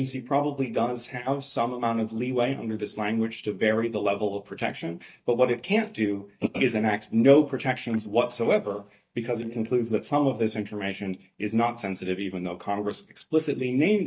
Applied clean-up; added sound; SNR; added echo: neural mask model DeepFilterNet 3.